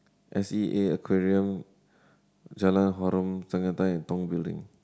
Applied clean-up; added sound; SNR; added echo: none; none; none; none.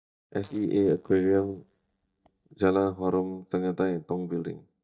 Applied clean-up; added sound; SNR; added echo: neural mask model DeepFilterNet 3.